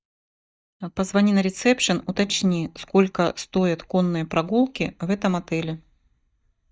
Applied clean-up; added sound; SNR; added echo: neural mask model DeepFilterNet 3.